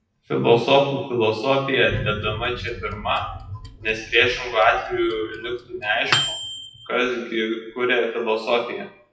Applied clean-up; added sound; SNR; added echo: classical method WPE with log-MMSE.